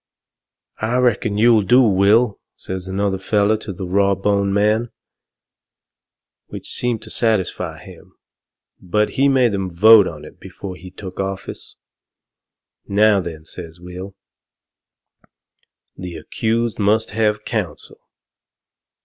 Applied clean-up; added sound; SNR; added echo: none; none; none; none.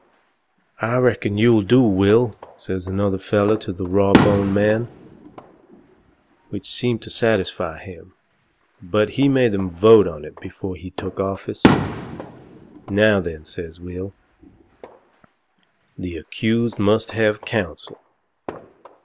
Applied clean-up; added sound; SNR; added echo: none; Fireworks; 8 dB; none.